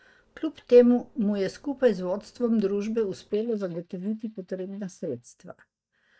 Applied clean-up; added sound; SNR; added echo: neural mask model DeepFilterNet 3.